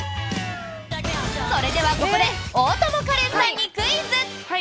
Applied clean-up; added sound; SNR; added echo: none; none; none; none.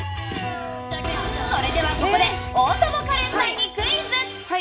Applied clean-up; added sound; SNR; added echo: none; Wind instrument, woodwind instrument; 13 dB; reverberation time 1.3 s.